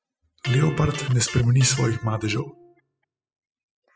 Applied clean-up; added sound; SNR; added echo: classical method spectral subtraction.